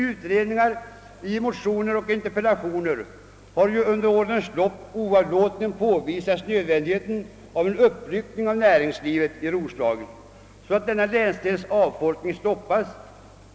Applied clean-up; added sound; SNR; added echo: none; none; none; none.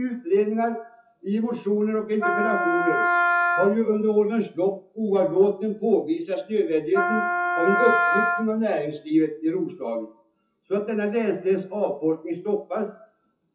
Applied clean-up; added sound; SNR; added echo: classical method WPE with log-MMSE.